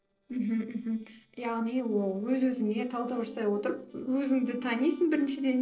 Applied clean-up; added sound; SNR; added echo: neural separator model SepFormer DNS4.